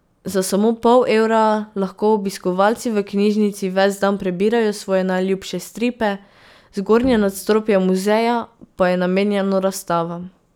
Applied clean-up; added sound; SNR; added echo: none; Bowed string instrument; 19 dB; none.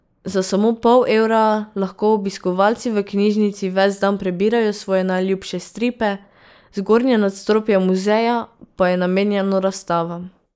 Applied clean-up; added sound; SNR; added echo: neural mask model Resemble Enhance denoiser.